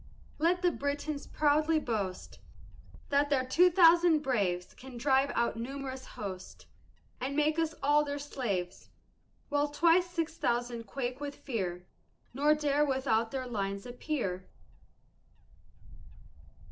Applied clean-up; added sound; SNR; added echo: none; Wind / Bird; 19 dB; none.